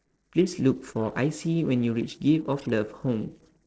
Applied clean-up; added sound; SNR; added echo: neural separator model SepFormer DNS4.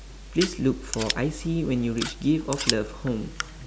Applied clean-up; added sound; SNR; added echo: none; Scissors; 8 dB; none.